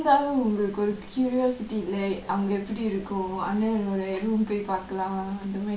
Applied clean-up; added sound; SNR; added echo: none; none; none; none.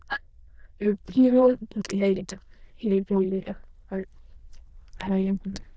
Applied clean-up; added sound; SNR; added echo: neural diffusion model UNIVERSE++.